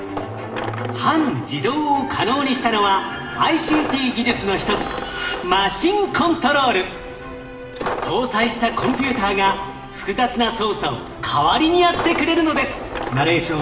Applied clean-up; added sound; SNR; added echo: none; Coin (dropping); 12 dB; reverberation time 2.7 s.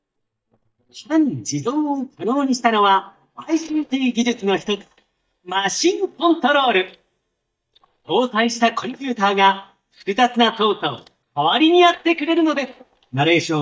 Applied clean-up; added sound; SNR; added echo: neural mask model DeepFilterNet 3.